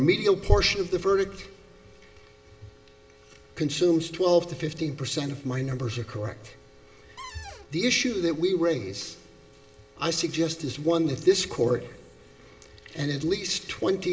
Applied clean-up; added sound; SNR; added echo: none; Cupboard open or close; 15 dB; reverberation time 1.2 s.